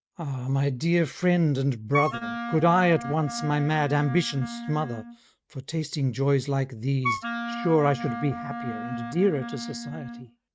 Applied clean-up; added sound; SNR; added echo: neural mask model RNNoise.